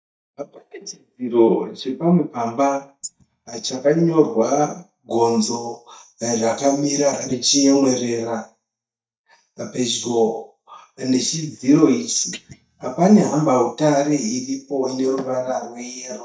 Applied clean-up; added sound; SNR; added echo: neural mask model DeepFilterNet 3.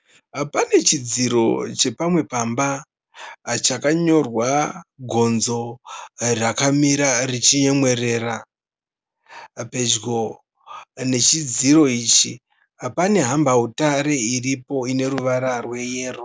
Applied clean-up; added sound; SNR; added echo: none; none; none; none.